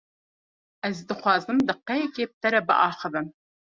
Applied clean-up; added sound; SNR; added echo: none; none; none; none.